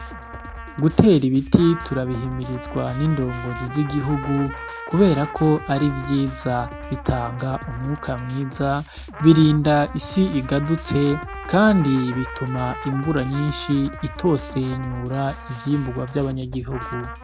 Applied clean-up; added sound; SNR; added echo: none; Drum kit + Trumpet; 13 dB; none.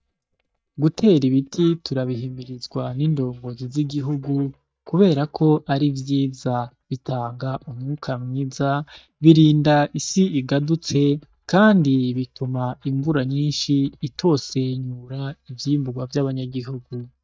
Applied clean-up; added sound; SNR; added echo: neural mask model DeepFilterNet 3.